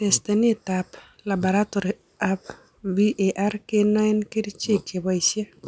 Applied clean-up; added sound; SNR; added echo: none; none; none; none.